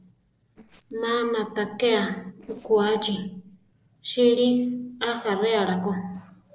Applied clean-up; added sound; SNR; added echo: neural separator model SepFormer DNS4.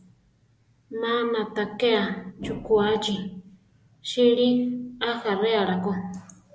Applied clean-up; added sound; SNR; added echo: none; none; none; none.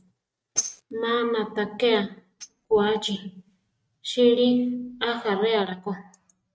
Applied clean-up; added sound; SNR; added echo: neural mask model RNNoise.